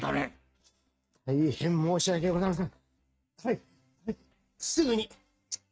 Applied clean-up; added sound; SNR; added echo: neural mask model RNNoise.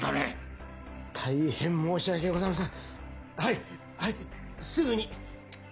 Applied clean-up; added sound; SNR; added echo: none; none; none; none.